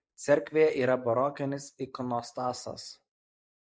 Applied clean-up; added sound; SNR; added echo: neural mask model Resemble Enhance denoiser.